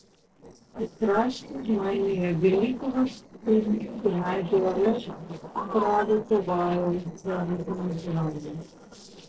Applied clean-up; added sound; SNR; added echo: neural separator model SepFormer DNS4.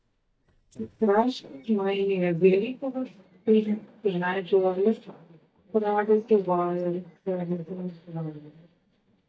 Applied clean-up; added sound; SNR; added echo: neural mask model DeepFilterNet 3.